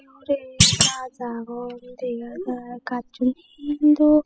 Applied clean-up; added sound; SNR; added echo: classical method spectral subtraction.